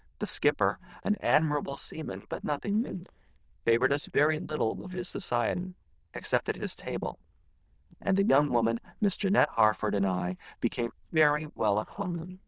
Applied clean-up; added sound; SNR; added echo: neural diffusion model UNIVERSE++.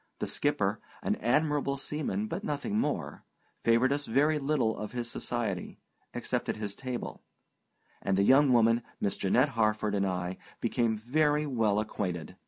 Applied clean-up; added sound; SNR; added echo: none; none; none; none.